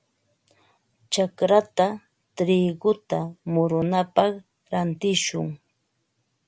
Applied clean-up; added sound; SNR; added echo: none; none; none; none.